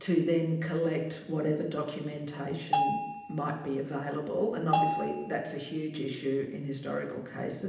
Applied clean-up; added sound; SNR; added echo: none; Bell; 0 dB; reverberation time 0.8 s.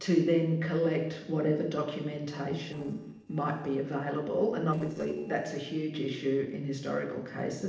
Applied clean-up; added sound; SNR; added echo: neural separator model SepFormer DNS4.